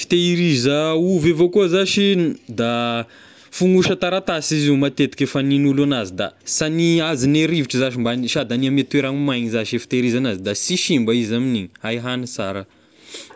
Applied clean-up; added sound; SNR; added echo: none; none; none; none.